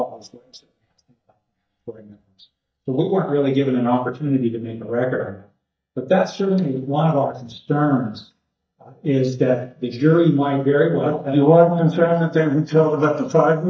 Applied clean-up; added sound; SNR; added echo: neural mask model DeepFilterNet 3.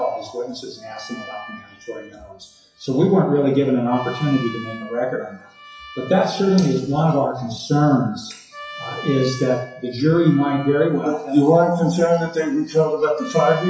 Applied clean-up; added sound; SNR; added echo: classical method WPE with log-MMSE.